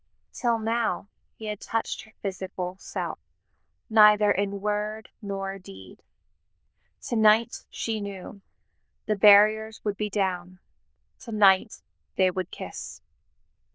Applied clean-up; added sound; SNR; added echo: neural diffusion model UNIVERSE++.